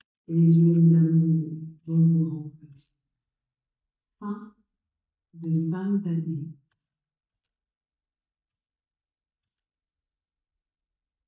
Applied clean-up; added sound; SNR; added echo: neural mask model DeepFilterNet 3.